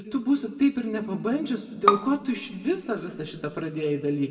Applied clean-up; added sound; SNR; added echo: none; Bowed string instrument; 3 dB; reverberation time 1.4 s.